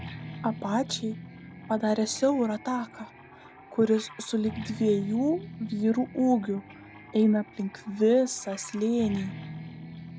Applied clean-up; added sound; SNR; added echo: none; Guitar; 15 dB; none.